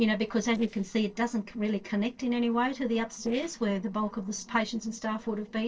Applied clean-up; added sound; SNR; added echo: neural separator model SepFormer DNS4.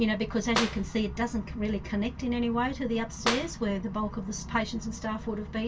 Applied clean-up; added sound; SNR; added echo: none; Clapping; 10 dB; reverberation time 0.1 s.